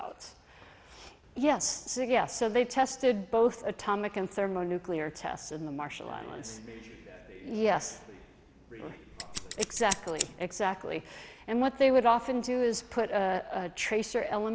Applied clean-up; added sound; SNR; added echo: none; Scissors; 6 dB; none.